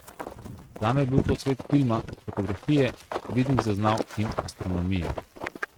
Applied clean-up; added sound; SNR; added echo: neural mask model RNNoise.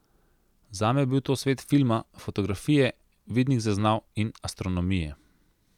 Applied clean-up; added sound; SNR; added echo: none; none; none; none.